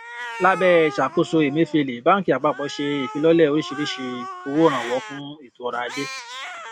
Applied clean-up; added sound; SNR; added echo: none; Cat; 14 dB; none.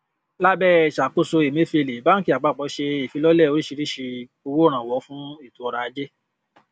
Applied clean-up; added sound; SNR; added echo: none; none; none; none.